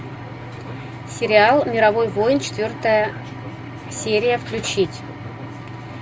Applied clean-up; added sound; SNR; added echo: none; none; none; none.